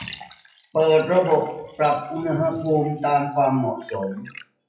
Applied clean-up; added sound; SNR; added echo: classical method WPE with log-MMSE.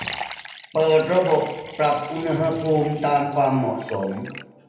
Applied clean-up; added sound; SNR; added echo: none; Liquid; 16 dB; reverberation time 0.9 s.